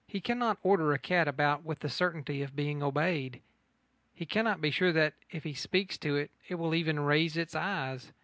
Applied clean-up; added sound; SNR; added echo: none; none; none; none.